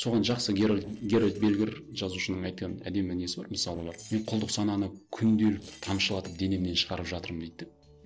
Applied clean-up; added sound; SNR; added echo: neural separator model SepFormer DNS4.